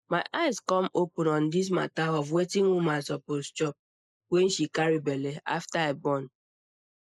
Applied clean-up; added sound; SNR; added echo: neural mask model Resemble Enhance denoiser.